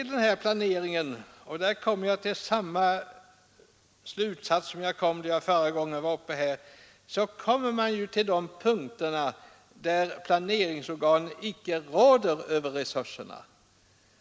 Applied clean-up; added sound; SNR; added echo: none; none; none; none.